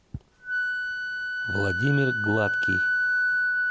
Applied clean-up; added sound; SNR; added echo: none; Wind instrument, woodwind instrument; -4 dB; none.